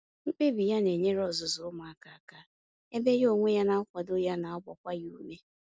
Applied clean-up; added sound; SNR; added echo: none; none; none; none.